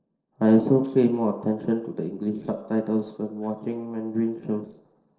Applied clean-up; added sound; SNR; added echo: neural separator model SepFormer DNS4.